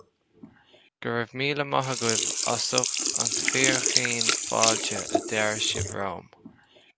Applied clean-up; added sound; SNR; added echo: none; Sink (filling or washing); -1 dB; none.